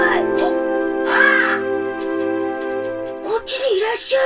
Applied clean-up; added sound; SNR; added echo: none; none; none; reverberation time 0.1 s.